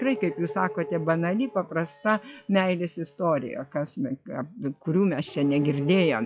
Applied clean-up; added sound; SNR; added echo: classical method log-MMSE.